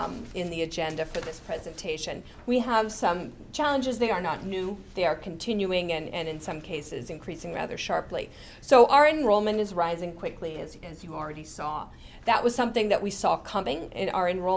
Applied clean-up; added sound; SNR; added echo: none; none; none; none.